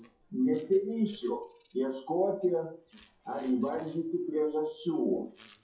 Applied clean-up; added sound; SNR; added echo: classical method WPE with log-MMSE.